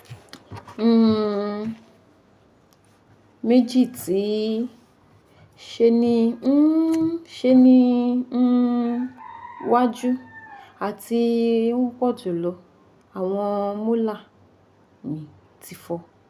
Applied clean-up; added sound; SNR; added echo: none; none; none; none.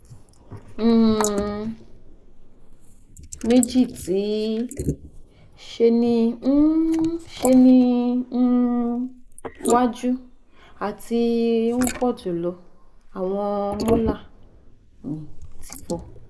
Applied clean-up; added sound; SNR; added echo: neural mask model Resemble Enhance denoiser.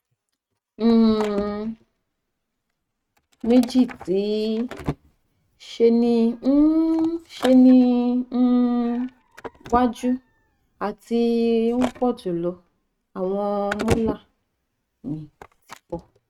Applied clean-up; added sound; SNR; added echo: neural mask model RNNoise.